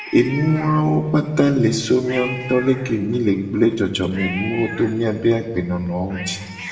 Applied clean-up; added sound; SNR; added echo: none; Cat; 16 dB; reverberation time 1.8 s.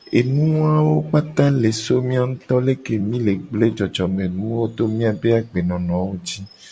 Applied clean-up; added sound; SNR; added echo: none; none; none; none.